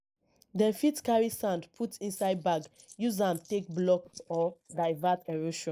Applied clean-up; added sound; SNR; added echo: neural mask model Resemble Enhance denoiser.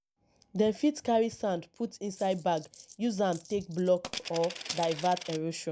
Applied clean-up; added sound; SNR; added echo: none; Coin (dropping); 12 dB; none.